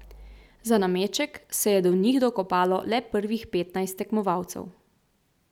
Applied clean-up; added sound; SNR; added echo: none; none; none; none.